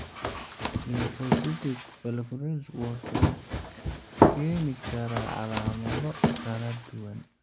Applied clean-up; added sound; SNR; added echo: none; Run; -3 dB; none.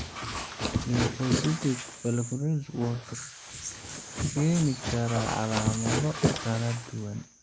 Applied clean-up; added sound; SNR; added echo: neural mask model Resemble Enhance denoiser.